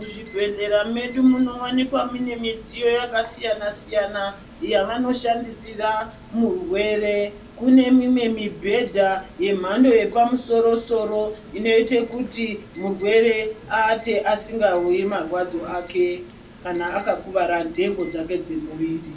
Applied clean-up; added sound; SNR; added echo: none; Alarm; 4 dB; reverberation time 0.2 s.